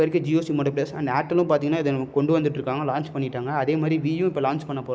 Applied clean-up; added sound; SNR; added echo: none; none; none; none.